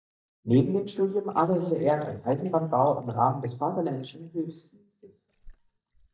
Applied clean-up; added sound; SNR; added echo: neural mask model DeepFilterNet 3.